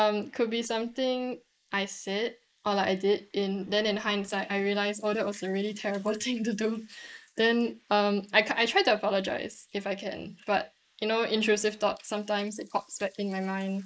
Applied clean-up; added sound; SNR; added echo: neural mask model Resemble Enhance denoiser.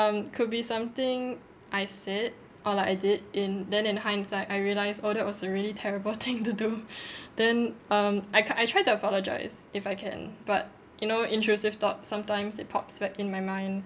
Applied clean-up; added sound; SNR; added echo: none; none; none; none.